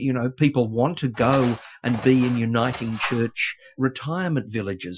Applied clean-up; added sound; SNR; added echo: classical method Wiener filter.